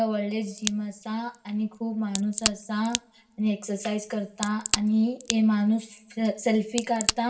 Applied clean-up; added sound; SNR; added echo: none; Crack; 7 dB; reverberation time 0.5 s.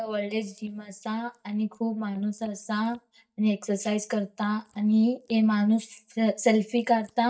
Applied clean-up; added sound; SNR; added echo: neural mask model DeepFilterNet 3.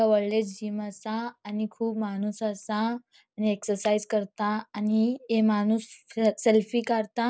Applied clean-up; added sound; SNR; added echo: none; none; none; none.